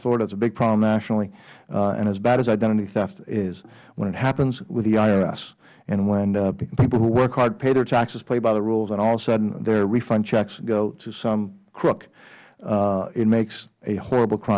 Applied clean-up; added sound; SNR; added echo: none; none; none; none.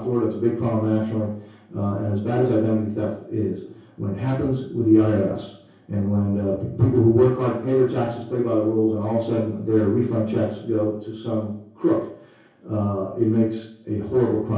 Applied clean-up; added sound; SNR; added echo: none; none; none; reverberation time 0.6 s.